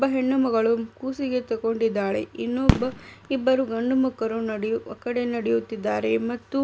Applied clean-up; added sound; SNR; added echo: none; Fireworks; 7 dB; none.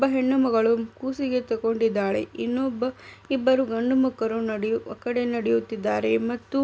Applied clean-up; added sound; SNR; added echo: none; none; none; none.